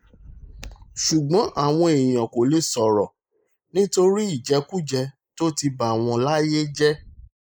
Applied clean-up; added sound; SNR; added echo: neural mask model Resemble Enhance denoiser.